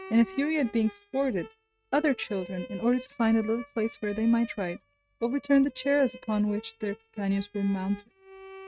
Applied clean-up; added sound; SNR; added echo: neural mask model RNNoise.